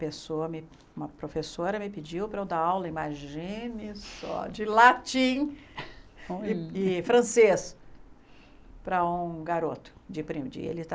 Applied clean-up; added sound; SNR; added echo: none; none; none; none.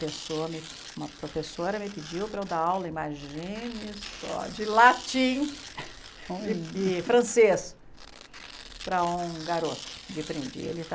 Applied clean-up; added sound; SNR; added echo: none; Tearing; 16 dB; none.